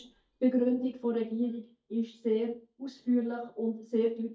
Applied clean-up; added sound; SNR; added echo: neural mask model DeepFilterNet 3.